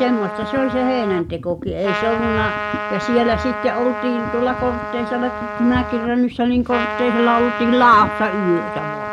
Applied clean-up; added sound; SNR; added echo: none; Trumpet; 7 dB; none.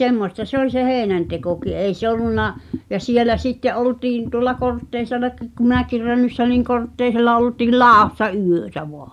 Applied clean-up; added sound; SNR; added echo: none; none; none; none.